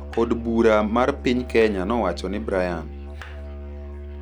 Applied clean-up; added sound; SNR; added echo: none; Musical instrument; 11 dB; none.